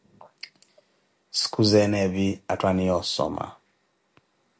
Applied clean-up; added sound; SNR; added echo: none; none; none; none.